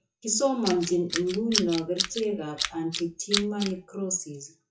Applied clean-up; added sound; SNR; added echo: classical method WPE with log-MMSE.